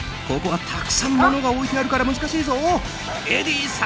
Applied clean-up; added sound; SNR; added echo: none; none; none; none.